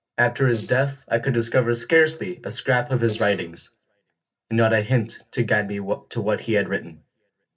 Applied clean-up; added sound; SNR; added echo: neural separator model SepFormer DNS4.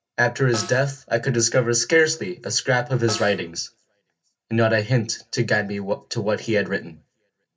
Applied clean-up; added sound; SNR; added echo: none; Snare drum; 17 dB; reverberation time 0.4 s.